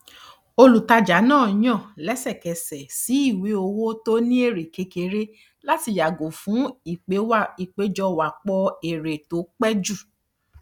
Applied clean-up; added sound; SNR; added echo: none; none; none; none.